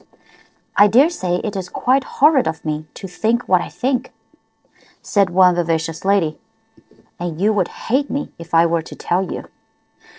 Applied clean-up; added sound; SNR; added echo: neural separator model SepFormer DNS4.